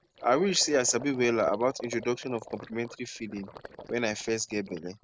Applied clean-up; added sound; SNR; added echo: neural mask model RNNoise.